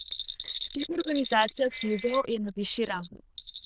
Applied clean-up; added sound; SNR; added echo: neural diffusion model UNIVERSE++.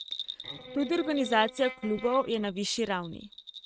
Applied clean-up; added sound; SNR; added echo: neural mask model RNNoise.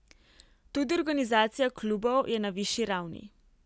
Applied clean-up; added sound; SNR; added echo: none; none; none; none.